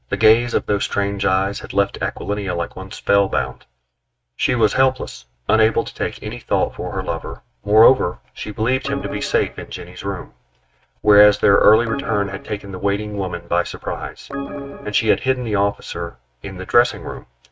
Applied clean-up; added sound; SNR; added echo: neural mask model RNNoise.